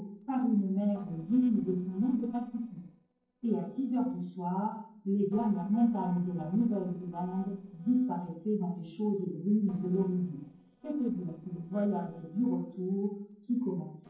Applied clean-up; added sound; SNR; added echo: neural separator model SepFormer DNS4.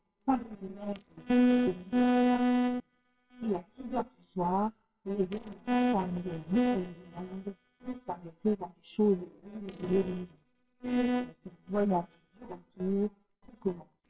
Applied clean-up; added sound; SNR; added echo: neural separator model SepFormer WHAMR!.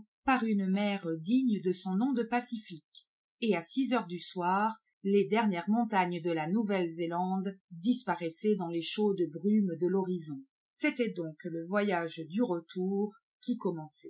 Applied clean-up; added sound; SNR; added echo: none; none; none; none.